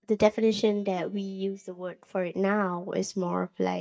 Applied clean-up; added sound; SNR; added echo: neural mask model DeepFilterNet 3.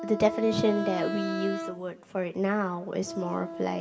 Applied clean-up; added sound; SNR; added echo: none; Wind instrument, woodwind instrument; 7 dB; reverberation time 1.4 s.